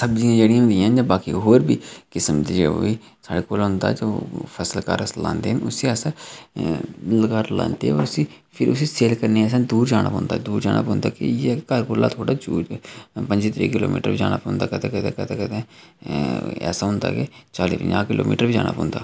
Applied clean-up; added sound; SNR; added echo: none; none; none; none.